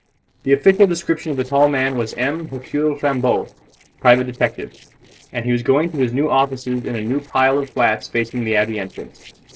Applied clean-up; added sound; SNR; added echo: neural separator model SepFormer DNS4.